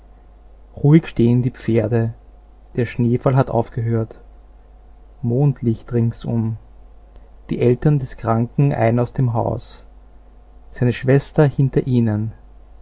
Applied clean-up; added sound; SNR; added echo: none; none; none; none.